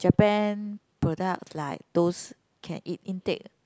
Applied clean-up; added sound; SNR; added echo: none; none; none; none.